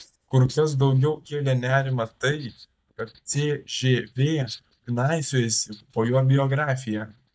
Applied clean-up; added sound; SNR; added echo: neural mask model DeepFilterNet 3.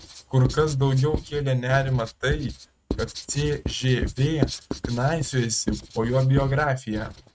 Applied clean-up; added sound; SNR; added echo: neural mask model RNNoise.